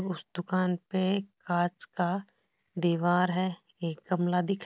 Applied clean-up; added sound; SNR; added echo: none; none; none; none.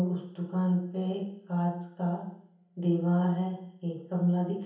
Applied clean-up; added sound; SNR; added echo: none; none; none; reverberation time 0.7 s.